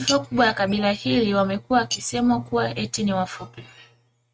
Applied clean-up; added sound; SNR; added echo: neural mask model RNNoise.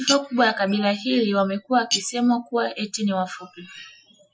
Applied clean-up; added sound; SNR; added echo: classical method Wiener filter.